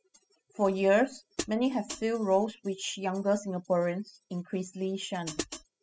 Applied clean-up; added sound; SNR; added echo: classical method spectral subtraction.